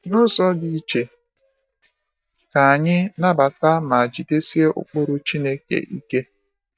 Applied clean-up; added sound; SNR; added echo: neural mask model DeepFilterNet 3.